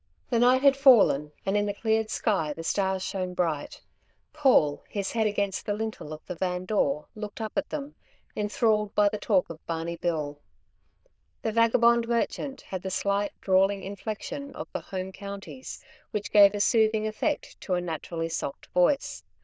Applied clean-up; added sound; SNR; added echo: neural diffusion model UNIVERSE++.